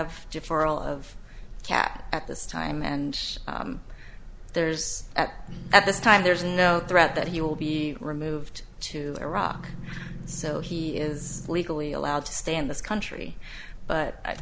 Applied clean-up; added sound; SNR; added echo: none; Engine; 11 dB; none.